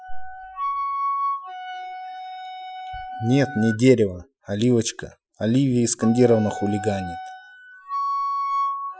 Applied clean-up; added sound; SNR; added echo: classical method Wiener filter.